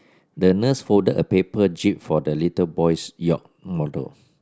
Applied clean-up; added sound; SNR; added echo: none; none; none; none.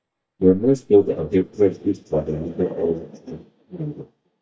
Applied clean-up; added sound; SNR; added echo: neural mask model DeepFilterNet 3.